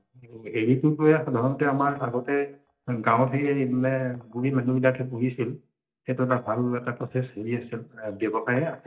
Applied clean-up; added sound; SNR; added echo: neural mask model DeepFilterNet 3.